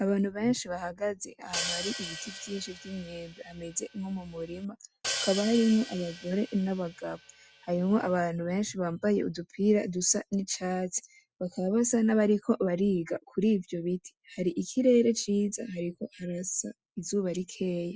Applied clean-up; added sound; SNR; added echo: none; Hi-hat; 10 dB; none.